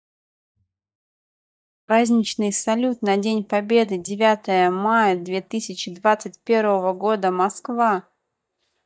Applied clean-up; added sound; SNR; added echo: neural mask model DeepFilterNet 3.